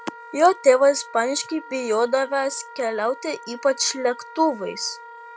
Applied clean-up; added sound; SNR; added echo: none; Wind instrument, woodwind instrument; 18 dB; none.